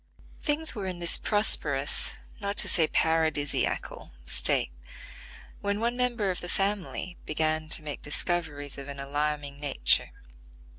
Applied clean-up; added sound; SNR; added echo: none; none; none; none.